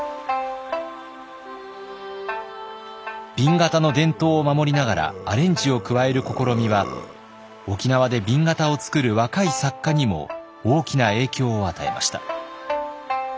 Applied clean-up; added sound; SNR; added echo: none; Burping, eructation; 13 dB; none.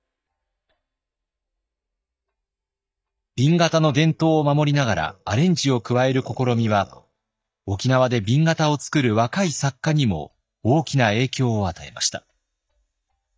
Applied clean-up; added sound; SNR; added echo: neural mask model DeepFilterNet 3.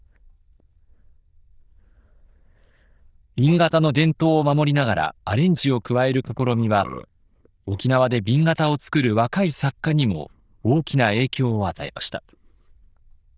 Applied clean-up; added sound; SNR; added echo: neural diffusion model UNIVERSE++.